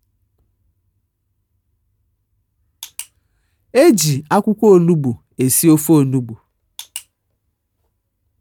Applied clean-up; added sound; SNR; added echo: none; none; none; none.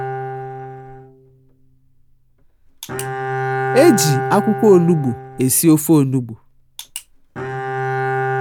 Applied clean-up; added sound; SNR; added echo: none; Bowed string instrument; 6 dB; none.